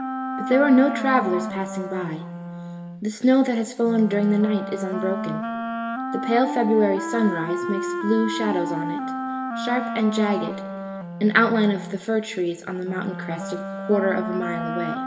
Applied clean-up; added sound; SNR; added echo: none; Wind instrument, woodwind instrument; 6 dB; reverberation time 1.4 s.